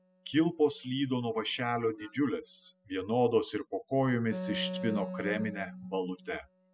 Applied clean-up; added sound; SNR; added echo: classical method spectral subtraction.